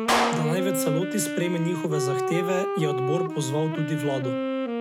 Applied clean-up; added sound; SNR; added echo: none; Clapping + Wind instrument, woodwind instrument; -1 dB; none.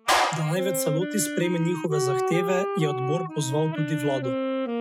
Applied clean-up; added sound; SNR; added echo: classical method spectral subtraction.